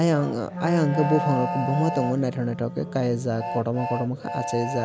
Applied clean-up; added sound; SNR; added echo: none; Train + Wind instrument, woodwind instrument; 6 dB; none.